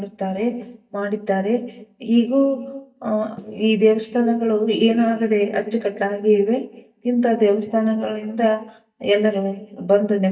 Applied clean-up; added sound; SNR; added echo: neural mask model DeepFilterNet 3.